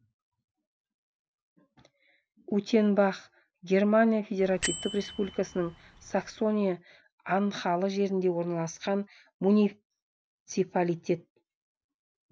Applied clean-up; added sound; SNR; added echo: none; Bell; 10 dB; none.